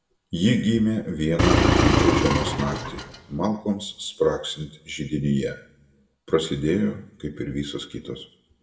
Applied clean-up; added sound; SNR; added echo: none; Engine; -4 dB; reverberation time 0.5 s.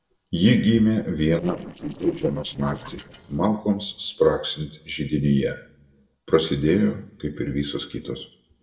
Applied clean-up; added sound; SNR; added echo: neural separator model SepFormer DNS4.